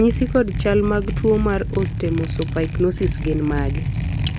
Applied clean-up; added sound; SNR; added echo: none; Liquid; 2 dB; none.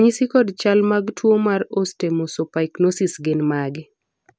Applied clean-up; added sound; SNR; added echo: none; none; none; none.